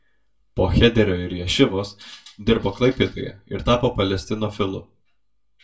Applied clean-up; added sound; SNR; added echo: none; none; none; reverberation time 0.2 s.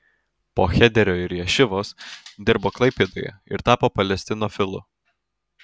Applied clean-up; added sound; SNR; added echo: none; none; none; none.